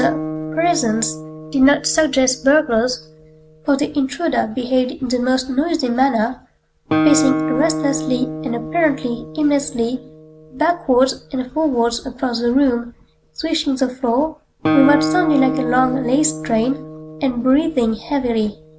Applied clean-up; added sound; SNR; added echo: none; Guitar; 7 dB; none.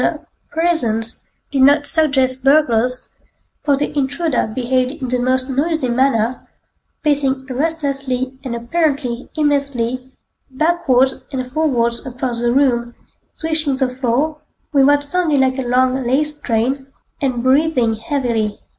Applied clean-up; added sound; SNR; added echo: none; none; none; none.